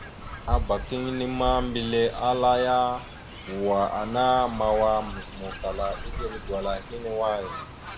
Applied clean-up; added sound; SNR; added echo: none; Fowl; 8 dB; none.